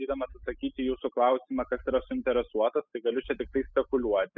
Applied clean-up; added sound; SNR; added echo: classical method spectral subtraction.